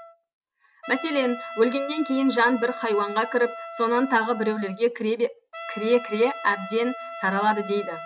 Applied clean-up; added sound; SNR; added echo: none; Trumpet; 12 dB; none.